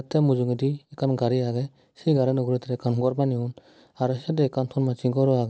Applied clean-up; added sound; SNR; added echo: none; none; none; none.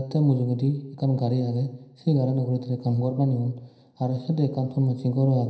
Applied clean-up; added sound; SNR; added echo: none; none; none; reverberation time 0.9 s.